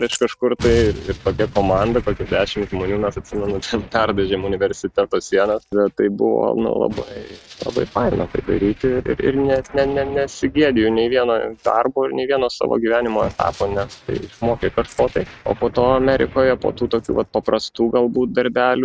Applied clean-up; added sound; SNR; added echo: neural mask model RNNoise.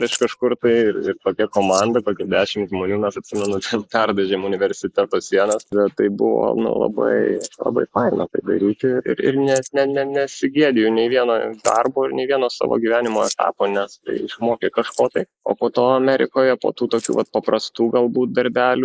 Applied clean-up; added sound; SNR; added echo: neural mask model Resemble Enhance denoiser.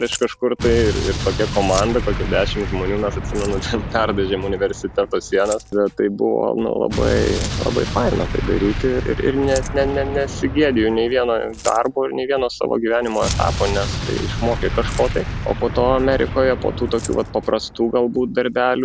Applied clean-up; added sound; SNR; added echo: none; Keys jangling + Explosion; 6 dB; none.